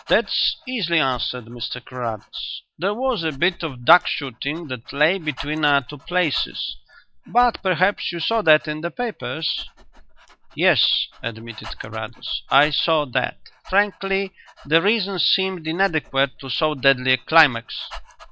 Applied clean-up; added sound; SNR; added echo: classical method log-MMSE.